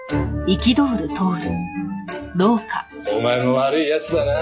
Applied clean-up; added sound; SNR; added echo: classical method log-MMSE.